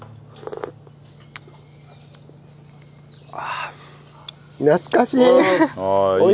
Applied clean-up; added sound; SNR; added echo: none; none; none; none.